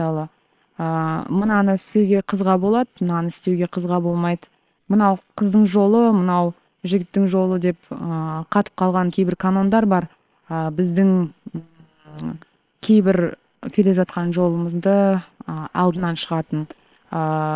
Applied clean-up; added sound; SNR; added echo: neural separator model SepFormer WHAM!.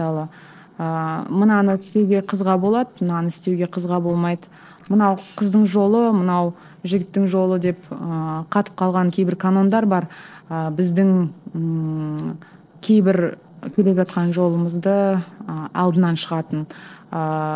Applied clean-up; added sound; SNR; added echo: neural separator model SepFormer DNS4.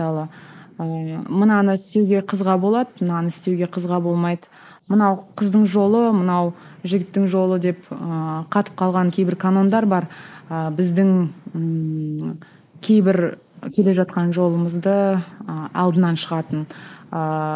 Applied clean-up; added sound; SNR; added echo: neural mask model Resemble Enhance denoiser.